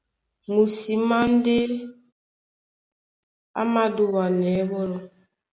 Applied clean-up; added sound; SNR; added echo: none; none; none; none.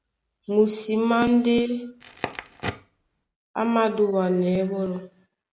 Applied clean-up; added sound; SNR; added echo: none; Crackle; 14 dB; none.